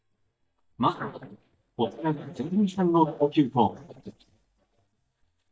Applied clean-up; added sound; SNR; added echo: neural mask model DeepFilterNet 3.